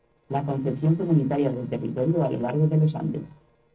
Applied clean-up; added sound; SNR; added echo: neural separator model SepFormer DNS4.